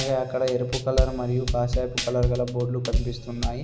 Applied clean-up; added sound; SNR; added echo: none; Drum kit; 2 dB; none.